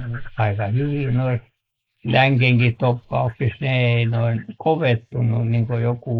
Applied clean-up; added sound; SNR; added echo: neural mask model Resemble Enhance denoiser.